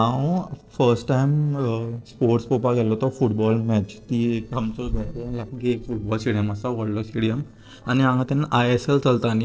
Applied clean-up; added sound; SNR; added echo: neural separator model SepFormer DNS4.